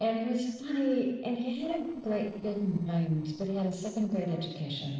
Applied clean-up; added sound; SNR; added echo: neural separator model SepFormer DNS4.